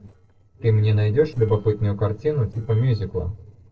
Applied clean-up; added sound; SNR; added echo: neural separator model SepFormer DNS4.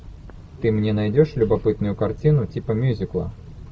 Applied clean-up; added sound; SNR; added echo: none; none; none; none.